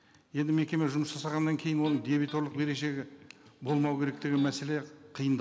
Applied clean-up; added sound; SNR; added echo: none; Electric guitar; 19 dB; none.